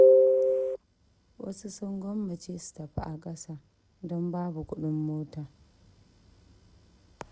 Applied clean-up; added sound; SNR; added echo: none; none; none; none.